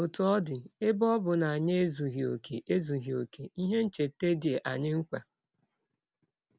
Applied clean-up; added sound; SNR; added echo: none; none; none; none.